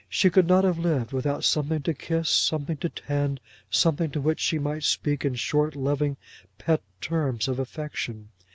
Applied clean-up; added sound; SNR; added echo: none; none; none; none.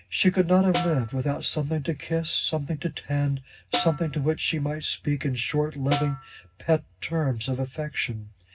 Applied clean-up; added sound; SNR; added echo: none; Snare drum; 8 dB; reverberation time 0.4 s.